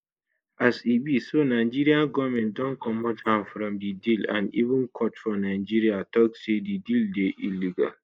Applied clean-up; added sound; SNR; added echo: neural mask model Resemble Enhance denoiser.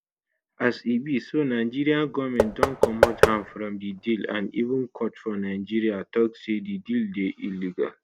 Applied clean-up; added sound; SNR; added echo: none; Knock / Wood; -2 dB; none.